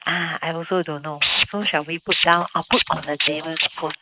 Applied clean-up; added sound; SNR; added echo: neural mask model Resemble Enhance denoiser.